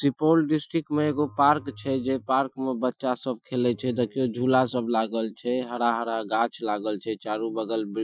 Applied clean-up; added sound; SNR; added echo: classical method Wiener filter.